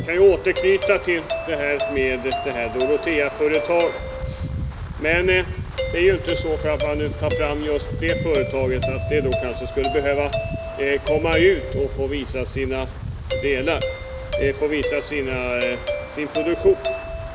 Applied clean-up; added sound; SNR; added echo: none; Wind + Doorbell; 4 dB; none.